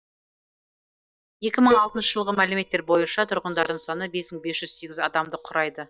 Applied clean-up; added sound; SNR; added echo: neural mask model DeepFilterNet 3.